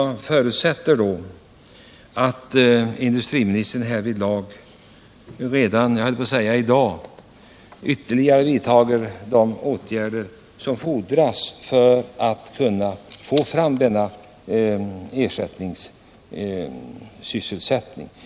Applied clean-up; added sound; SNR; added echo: none; none; none; none.